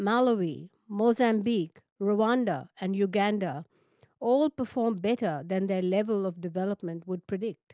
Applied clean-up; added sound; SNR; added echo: none; none; none; none.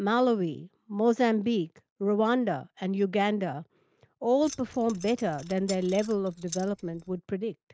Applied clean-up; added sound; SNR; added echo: neural mask model RNNoise.